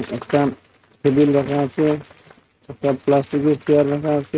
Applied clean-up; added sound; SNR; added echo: neural mask model RNNoise.